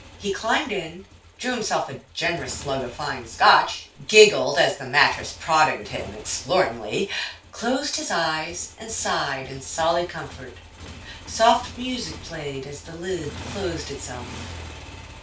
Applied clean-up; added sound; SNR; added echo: none; Motorcycle; 17 dB; reverberation time 0.3 s.